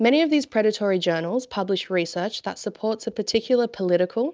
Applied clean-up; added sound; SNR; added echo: none; none; none; none.